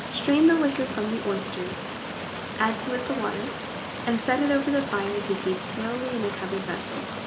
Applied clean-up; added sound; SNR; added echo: none; Stream; 6 dB; reverberation time 0.4 s.